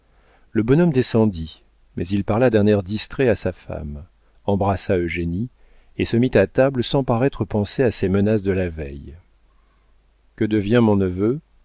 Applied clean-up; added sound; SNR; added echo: none; none; none; none.